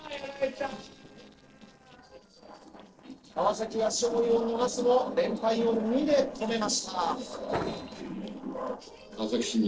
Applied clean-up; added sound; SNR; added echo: neural separator model SepFormer DNS4.